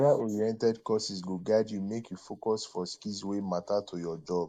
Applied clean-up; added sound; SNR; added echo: neural mask model Resemble Enhance denoiser.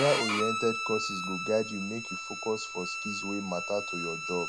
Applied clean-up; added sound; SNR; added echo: none; Bowed string instrument; 3 dB; none.